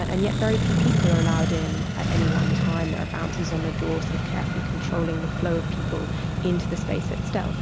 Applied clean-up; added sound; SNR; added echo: none; Accelerating, revving, vroom; -5 dB; none.